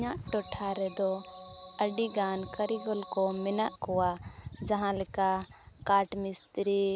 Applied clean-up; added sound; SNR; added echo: none; Organ; 16 dB; none.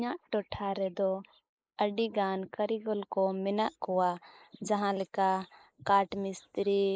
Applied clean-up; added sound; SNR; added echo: neural mask model Resemble Enhance denoiser.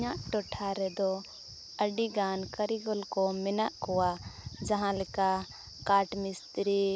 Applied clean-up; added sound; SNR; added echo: none; none; none; none.